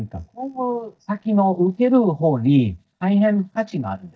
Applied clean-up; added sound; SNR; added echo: neural mask model DeepFilterNet 3.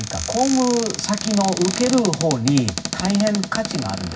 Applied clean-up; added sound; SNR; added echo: none; Cupboard open or close; 7 dB; reverberation time 0.4 s.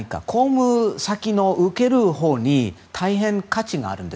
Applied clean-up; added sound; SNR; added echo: none; none; none; none.